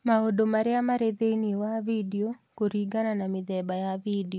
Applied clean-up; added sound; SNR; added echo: none; none; none; none.